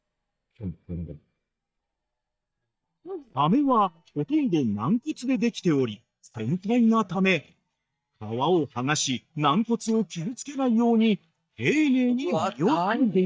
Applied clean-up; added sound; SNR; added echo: neural mask model DeepFilterNet 3.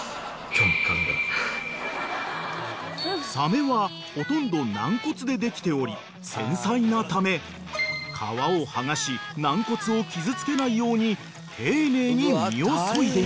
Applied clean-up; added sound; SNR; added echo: none; none; none; none.